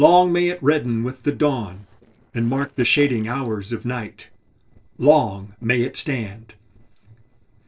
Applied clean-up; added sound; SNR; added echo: neural separator model SepFormer DNS4.